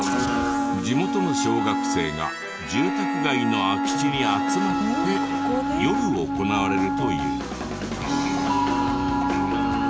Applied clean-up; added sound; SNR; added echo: none; Wind instrument, woodwind instrument; -1 dB; none.